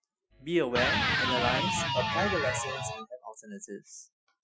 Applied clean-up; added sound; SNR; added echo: classical method Wiener filter.